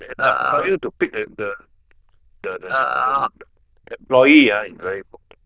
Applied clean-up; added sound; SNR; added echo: neural diffusion model UNIVERSE++.